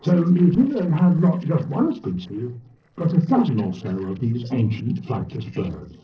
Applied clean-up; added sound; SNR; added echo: neural separator model SepFormer DNS4.